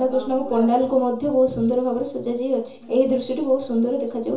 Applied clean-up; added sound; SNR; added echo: none; none; none; reverberation time 0.7 s.